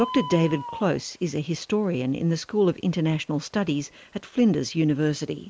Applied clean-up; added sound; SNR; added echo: none; Bird; 17 dB; none.